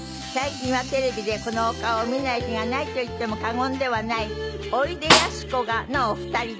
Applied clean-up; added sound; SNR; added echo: none; Snare drum; -3 dB; none.